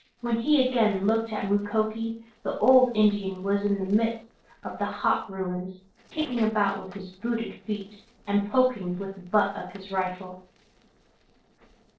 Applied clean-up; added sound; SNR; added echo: neural separator model SepFormer DNS4.